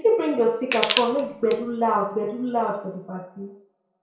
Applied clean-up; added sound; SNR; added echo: none; Crushing; 6 dB; reverberation time 0.6 s.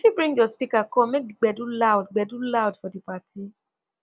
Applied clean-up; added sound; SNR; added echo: none; none; none; none.